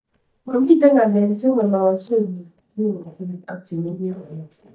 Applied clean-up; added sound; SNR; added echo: neural mask model DeepFilterNet 3.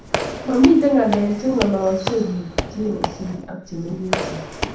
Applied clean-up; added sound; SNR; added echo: none; Squeak / Walk, footsteps; 8 dB; reverberation time 0.7 s.